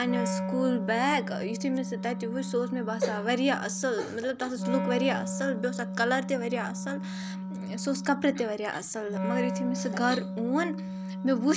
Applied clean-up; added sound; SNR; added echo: none; Wind instrument, woodwind instrument; 5 dB; none.